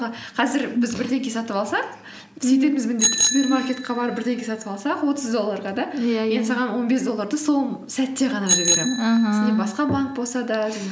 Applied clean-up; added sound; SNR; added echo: none; Bicycle bell; 7 dB; none.